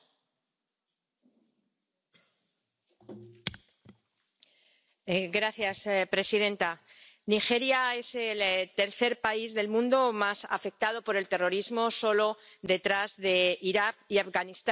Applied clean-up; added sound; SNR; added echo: none; none; none; none.